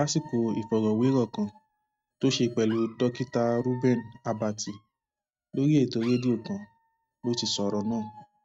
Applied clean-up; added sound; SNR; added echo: neural mask model RNNoise.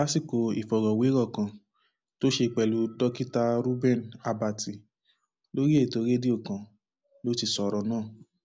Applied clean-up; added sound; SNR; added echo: none; none; none; none.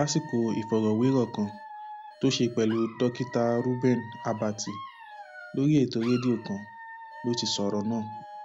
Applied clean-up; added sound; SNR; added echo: none; Alarm / Dog; 15 dB; none.